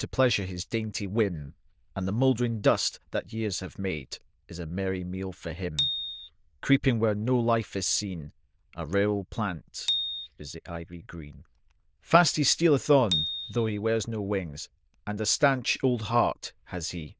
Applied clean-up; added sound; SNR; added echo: neural diffusion model UNIVERSE++.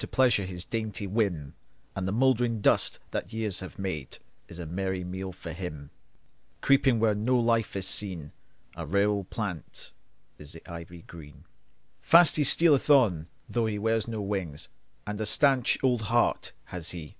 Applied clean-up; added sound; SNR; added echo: none; none; none; none.